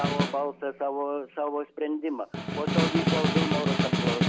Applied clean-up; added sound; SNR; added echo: none; Snare drum; -2 dB; none.